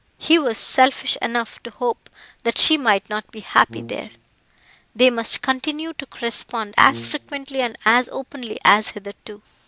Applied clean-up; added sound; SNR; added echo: none; Brass instrument; 17 dB; none.